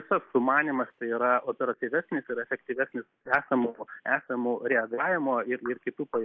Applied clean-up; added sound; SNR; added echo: neural mask model Resemble Enhance denoiser.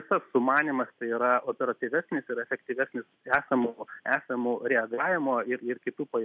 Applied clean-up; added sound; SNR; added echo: none; none; none; none.